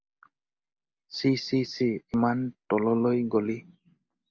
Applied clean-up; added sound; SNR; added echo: none; none; none; none.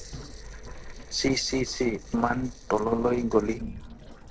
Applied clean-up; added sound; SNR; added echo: neural separator model SepFormer DNS4.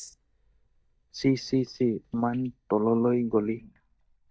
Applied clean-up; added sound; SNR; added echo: neural mask model DeepFilterNet 3.